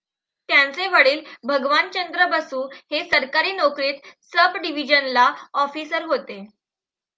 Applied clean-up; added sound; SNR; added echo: none; none; none; none.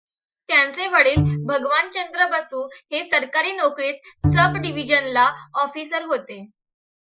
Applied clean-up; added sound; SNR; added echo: classical method Wiener filter.